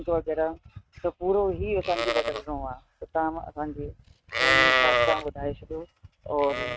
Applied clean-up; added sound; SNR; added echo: neural mask model RNNoise.